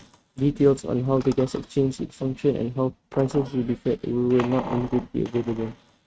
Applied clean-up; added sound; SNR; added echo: neural mask model RNNoise.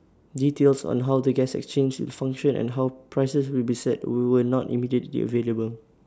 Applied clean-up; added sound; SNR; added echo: none; none; none; none.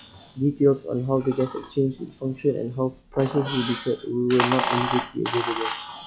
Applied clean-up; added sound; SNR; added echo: classical method log-MMSE.